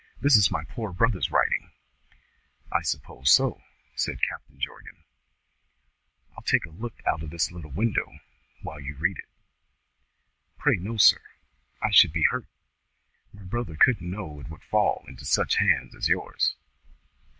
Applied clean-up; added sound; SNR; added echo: none; none; none; none.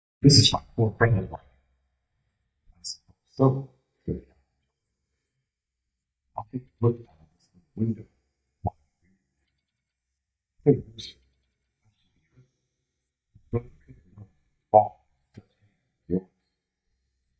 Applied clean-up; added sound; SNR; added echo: neural mask model DeepFilterNet 3.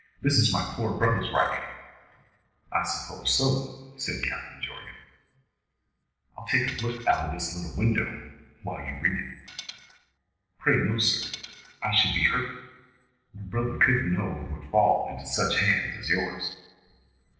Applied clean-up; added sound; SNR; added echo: neural separator model SepFormer DNS4.